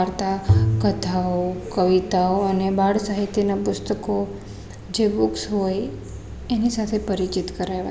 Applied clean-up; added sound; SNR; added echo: none; Bowed string instrument; 3 dB; none.